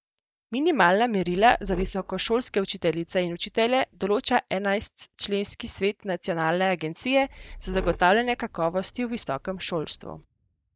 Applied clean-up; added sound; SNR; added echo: neural mask model DeepFilterNet 3.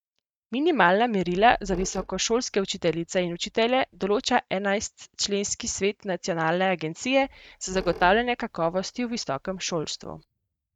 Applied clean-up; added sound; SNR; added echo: neural mask model RNNoise.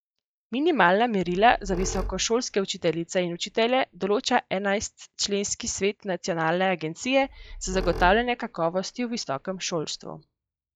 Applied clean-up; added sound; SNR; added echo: classical method log-MMSE.